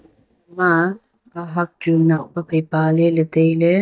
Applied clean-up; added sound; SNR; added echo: neural mask model DeepFilterNet 3.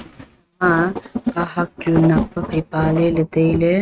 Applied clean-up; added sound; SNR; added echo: neural mask model RNNoise.